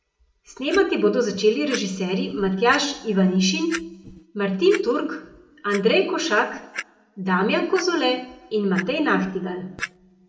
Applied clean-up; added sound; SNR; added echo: none; Clock; 17 dB; reverberation time 0.6 s.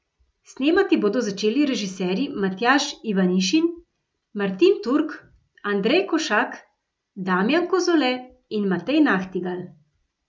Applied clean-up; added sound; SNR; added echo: none; none; none; none.